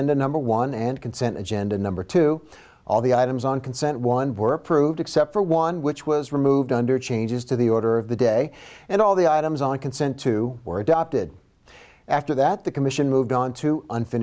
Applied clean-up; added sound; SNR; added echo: none; none; none; none.